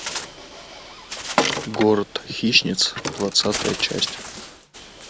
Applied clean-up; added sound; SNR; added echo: none; Bird; 5 dB; none.